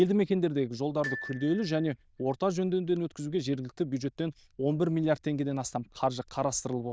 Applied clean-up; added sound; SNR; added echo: neural diffusion model UNIVERSE++.